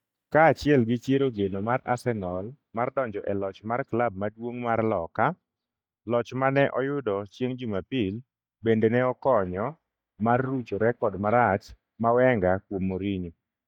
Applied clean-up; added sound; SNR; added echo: neural mask model DeepFilterNet 3.